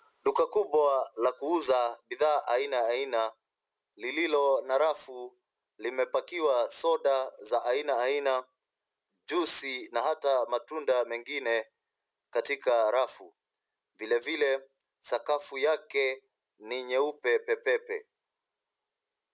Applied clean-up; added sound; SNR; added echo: none; none; none; none.